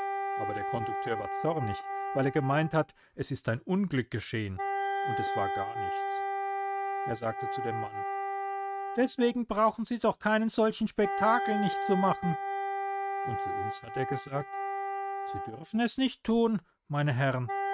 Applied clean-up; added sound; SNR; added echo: neural mask model RNNoise.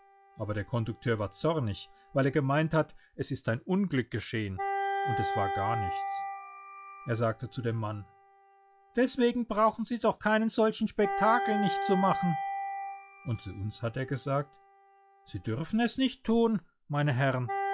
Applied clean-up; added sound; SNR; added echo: classical method log-MMSE.